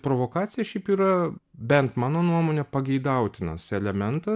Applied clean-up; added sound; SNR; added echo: none; none; none; none.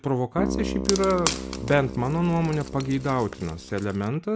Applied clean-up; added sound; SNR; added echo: none; Keyboard (musical) + Wood; 6 dB; none.